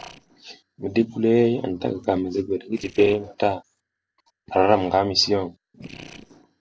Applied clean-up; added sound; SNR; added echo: neural separator model SepFormer DNS4.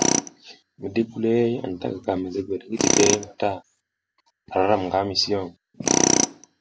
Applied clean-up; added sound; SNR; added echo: none; Tools; 1 dB; none.